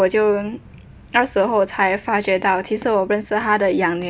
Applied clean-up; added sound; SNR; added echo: none; none; none; none.